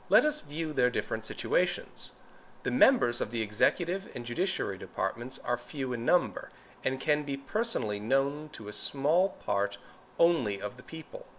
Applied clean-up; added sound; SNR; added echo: none; none; none; none.